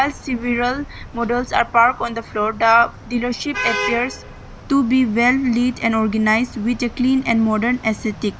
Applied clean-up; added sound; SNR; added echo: none; Traffic noise, roadway noise / Vehicle horn, car horn, honking; 13 dB; none.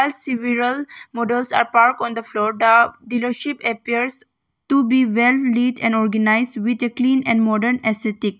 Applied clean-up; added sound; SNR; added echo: none; none; none; none.